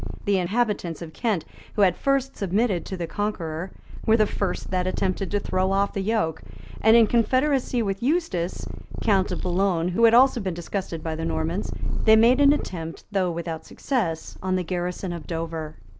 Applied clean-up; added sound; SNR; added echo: none; Purr; 6 dB; none.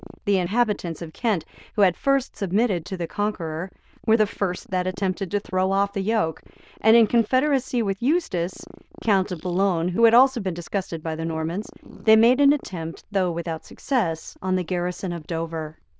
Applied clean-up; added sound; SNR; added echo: neural diffusion model UNIVERSE++.